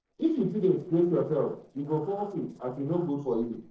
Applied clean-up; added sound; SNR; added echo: neural separator model SepFormer DNS4.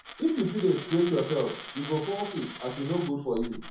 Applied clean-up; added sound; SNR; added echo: none; Coin (dropping); 11 dB; reverberation time 0.6 s.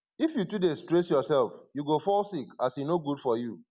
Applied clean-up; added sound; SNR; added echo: none; none; none; none.